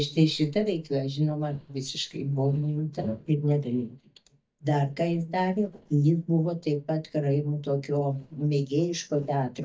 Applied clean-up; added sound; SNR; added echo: neural mask model DeepFilterNet 3.